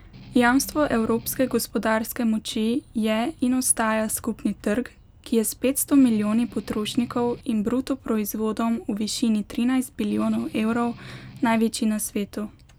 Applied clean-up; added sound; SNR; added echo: none; Strum; 19 dB; none.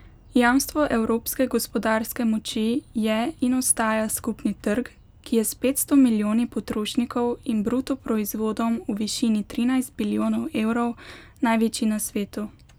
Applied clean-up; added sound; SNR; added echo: none; none; none; none.